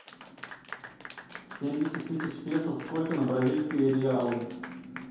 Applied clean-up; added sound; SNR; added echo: none; Applause / Clapping; 15 dB; reverberation time 0.8 s.